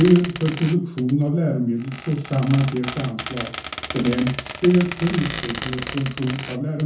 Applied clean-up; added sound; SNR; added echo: none; Squeak; 12 dB; reverberation time 0.9 s.